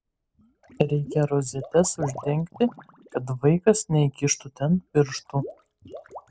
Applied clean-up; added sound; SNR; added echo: none; Water / Liquid; 17 dB; none.